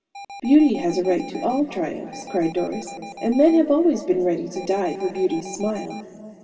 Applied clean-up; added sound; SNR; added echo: none; Alarm; 16 dB; reverberation time 3.0 s.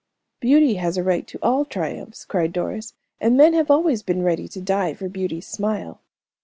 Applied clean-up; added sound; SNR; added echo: none; none; none; none.